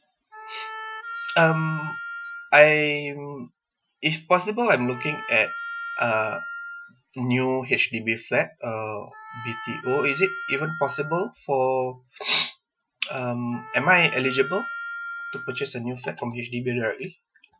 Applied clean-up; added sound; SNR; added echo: classical method Wiener filter.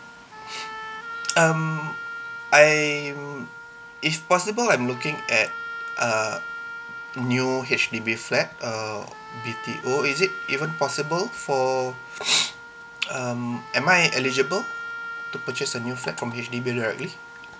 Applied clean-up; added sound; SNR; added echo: none; Wind instrument, woodwind instrument; 11 dB; none.